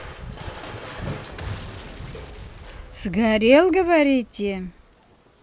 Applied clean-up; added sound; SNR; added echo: none; Crushing + Boom; 15 dB; none.